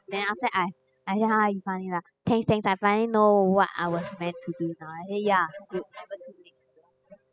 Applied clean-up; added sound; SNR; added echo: classical method spectral subtraction.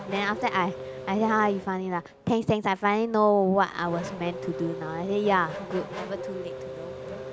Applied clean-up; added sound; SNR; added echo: none; Race car, auto racing / Accelerating, revving, vroom; 11 dB; none.